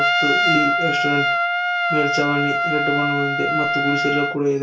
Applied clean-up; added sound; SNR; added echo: none; Trumpet; -4 dB; reverberation time 0.3 s.